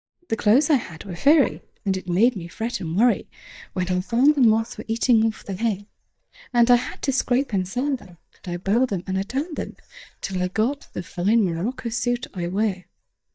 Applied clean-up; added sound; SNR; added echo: neural mask model DeepFilterNet 3.